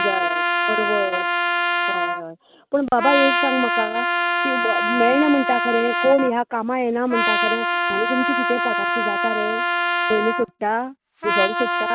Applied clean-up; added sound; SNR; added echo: neural mask model RNNoise.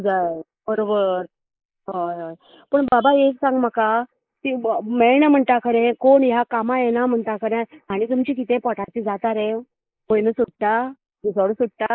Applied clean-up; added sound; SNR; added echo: neural mask model Resemble Enhance denoiser.